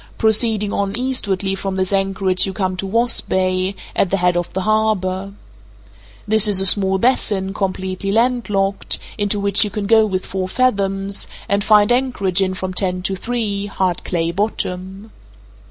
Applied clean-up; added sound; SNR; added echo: none; none; none; none.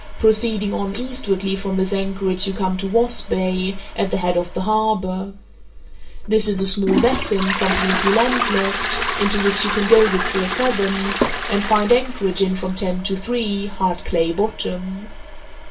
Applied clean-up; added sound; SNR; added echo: none; Toilet flush; 6 dB; reverberation time 0.2 s.